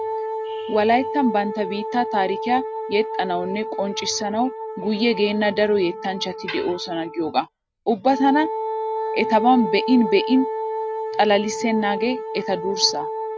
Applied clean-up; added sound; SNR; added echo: none; Wind instrument, woodwind instrument; 6 dB; none.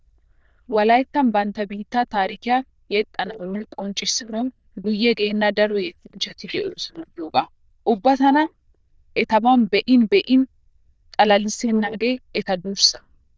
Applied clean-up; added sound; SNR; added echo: neural diffusion model UNIVERSE++.